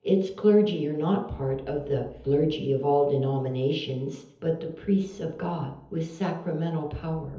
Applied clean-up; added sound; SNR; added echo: none; none; none; reverberation time 0.7 s.